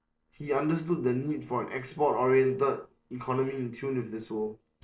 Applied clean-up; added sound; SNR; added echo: neural separator model SepFormer DNS4.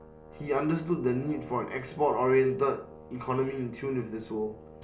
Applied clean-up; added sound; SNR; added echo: none; Brass instrument; 18 dB; reverberation time 0.2 s.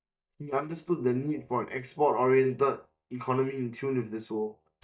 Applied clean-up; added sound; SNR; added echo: neural mask model DeepFilterNet 3.